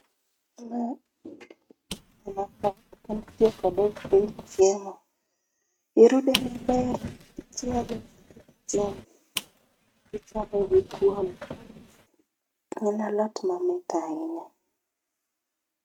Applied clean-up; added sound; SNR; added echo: neural mask model RNNoise.